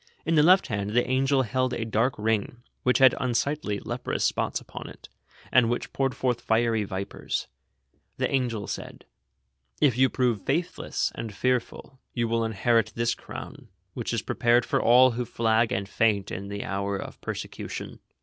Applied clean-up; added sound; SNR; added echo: none; none; none; none.